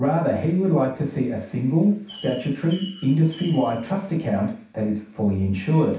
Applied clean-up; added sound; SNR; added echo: none; Bird; 20 dB; reverberation time 0.7 s.